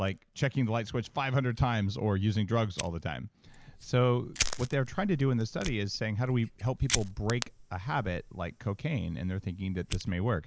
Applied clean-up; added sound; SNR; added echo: none; Fire; 11 dB; none.